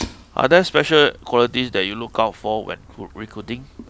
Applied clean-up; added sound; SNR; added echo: none; Fire; 19 dB; none.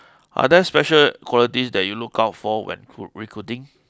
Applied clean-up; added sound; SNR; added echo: none; none; none; none.